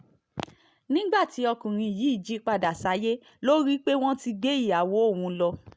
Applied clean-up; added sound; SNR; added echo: none; none; none; none.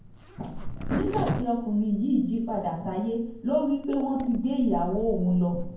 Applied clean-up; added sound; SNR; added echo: none; Zipper (clothing); 8 dB; reverberation time 0.9 s.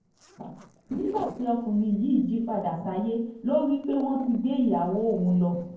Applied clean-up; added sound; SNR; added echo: neural separator model SepFormer DNS4.